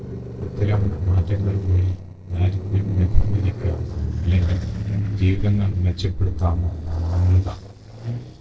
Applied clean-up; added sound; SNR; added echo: neural separator model SepFormer DNS4.